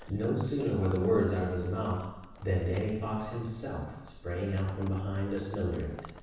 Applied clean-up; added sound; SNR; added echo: none; Livestock, farm animals, working animals; 18 dB; reverberation time 1.1 s.